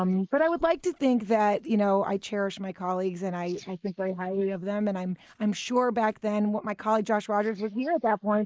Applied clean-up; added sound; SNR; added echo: neural mask model Resemble Enhance denoiser.